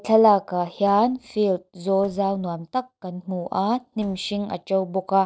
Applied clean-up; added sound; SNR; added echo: neural separator model SepFormer DNS4.